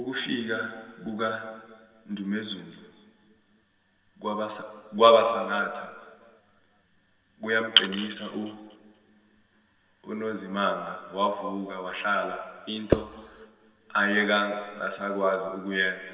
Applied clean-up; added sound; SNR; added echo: none; Percussion; -1 dB; reverberation time 2.2 s.